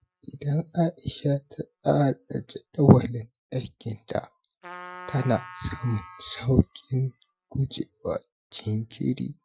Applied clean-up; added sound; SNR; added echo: classical method Wiener filter.